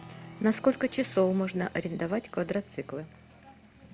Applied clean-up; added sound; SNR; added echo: none; Applause; 19 dB; none.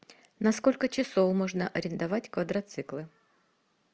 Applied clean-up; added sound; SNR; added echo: none; none; none; none.